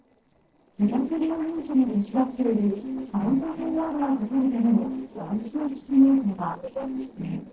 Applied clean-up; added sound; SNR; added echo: neural separator model SepFormer DNS4.